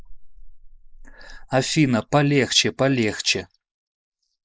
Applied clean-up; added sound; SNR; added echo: neural mask model Resemble Enhance denoiser.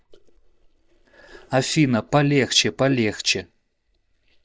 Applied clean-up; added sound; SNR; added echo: neural mask model DeepFilterNet 3.